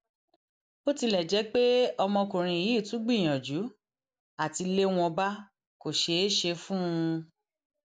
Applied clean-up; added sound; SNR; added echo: none; none; none; none.